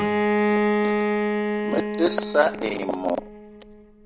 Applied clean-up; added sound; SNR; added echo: none; Bowed string instrument; -2 dB; none.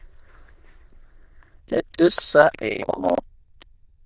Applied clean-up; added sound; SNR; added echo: neural diffusion model UNIVERSE++.